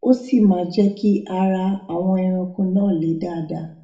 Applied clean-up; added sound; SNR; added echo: none; none; none; reverberation time 0.4 s.